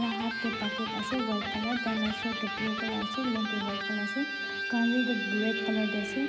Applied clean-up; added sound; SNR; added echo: none; Electric guitar; 2 dB; none.